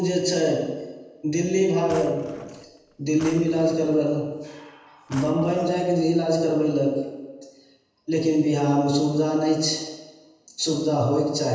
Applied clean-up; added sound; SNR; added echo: none; Drawer open or close; 18 dB; reverberation time 1.1 s.